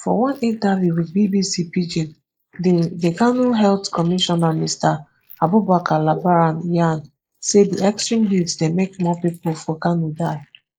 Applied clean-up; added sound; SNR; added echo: neural mask model Resemble Enhance denoiser.